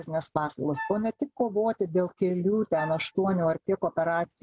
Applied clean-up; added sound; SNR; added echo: none; Wind instrument, woodwind instrument; 13 dB; none.